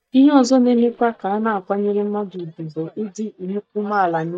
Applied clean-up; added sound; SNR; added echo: neural mask model DeepFilterNet 3.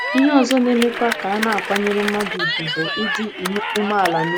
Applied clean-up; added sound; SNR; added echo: none; Cheering / Clapping; 5 dB; none.